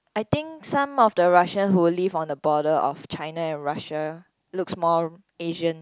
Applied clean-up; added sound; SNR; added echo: none; none; none; none.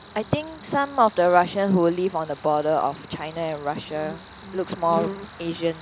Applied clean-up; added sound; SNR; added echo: none; Cricket; 15 dB; none.